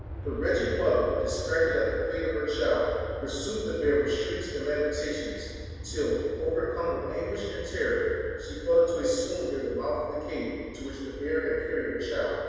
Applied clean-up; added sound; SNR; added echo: none; Aircraft; 11 dB; reverberation time 1.9 s.